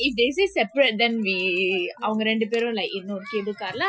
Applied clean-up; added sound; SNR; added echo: classical method Wiener filter.